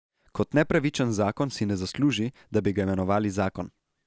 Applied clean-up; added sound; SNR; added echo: none; none; none; none.